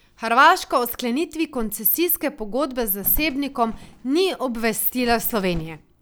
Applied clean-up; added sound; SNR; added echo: none; Bird; 13 dB; none.